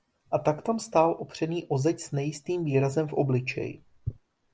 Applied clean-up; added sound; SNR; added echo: none; none; none; none.